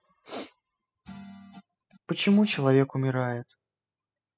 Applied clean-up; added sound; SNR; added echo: classical method spectral subtraction.